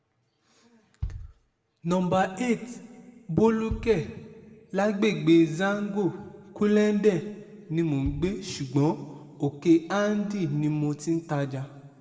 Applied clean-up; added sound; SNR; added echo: none; Bass drum; 15 dB; reverberation time 1.3 s.